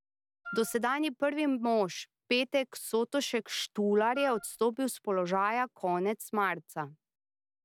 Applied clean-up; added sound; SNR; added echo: none; Wind instrument, woodwind instrument; 14 dB; none.